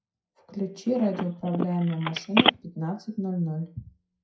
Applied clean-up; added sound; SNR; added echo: classical method WPE with log-MMSE.